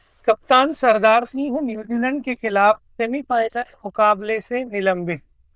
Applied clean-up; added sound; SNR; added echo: neural diffusion model UNIVERSE++.